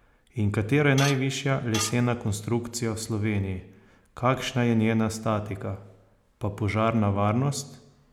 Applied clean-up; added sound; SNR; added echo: none; Tools; 10 dB; none.